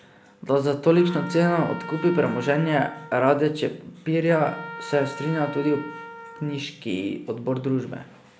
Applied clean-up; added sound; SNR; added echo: none; Trumpet; 15 dB; none.